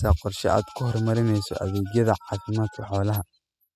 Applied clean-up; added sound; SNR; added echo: classical method spectral subtraction.